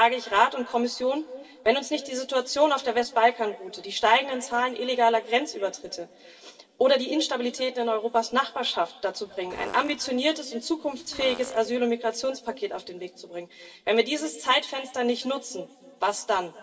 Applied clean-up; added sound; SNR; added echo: none; Fart; 16 dB; reverberation time 2.5 s.